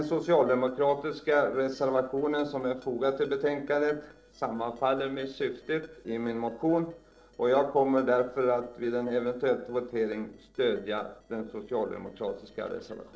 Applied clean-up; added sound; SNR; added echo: neural separator model SepFormer DNS4.